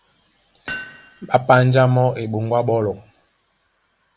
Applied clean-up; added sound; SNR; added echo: none; Hammer; 16 dB; none.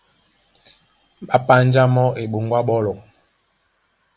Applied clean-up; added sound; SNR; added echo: none; none; none; none.